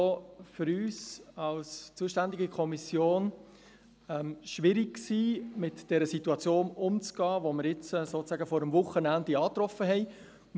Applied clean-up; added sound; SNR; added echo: none; none; none; none.